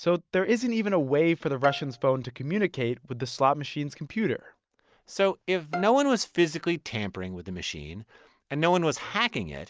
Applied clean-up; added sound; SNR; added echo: neural mask model RNNoise.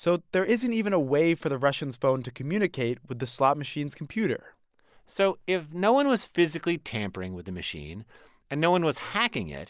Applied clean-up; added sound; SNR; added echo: none; none; none; none.